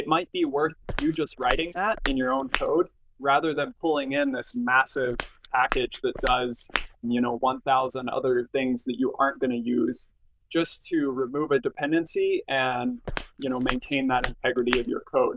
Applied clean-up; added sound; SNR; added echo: neural diffusion model UNIVERSE++.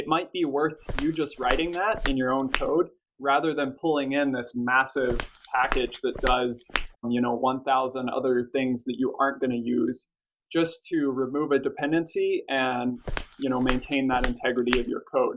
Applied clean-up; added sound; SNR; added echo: none; Walk, footsteps; 6 dB; none.